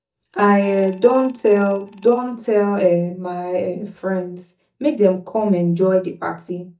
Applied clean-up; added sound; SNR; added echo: neural mask model DeepFilterNet 3.